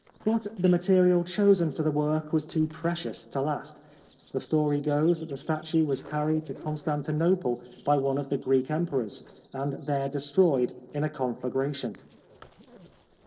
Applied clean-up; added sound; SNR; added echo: neural separator model SepFormer DNS4.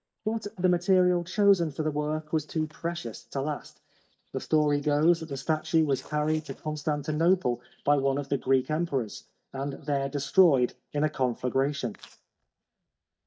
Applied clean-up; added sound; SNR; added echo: neural mask model DeepFilterNet 3.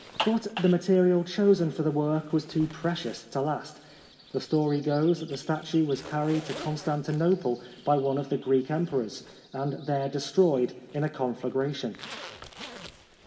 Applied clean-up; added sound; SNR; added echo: none; Zipper (clothing); 17 dB; reverberation time 1.4 s.